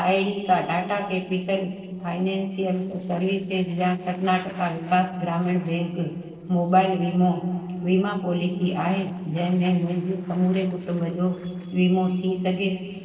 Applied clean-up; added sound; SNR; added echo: neural separator model SepFormer DNS4.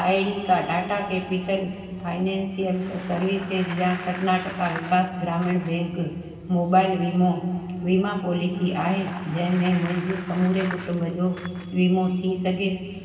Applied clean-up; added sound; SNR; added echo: none; Bicycle; 18 dB; reverberation time 2.5 s.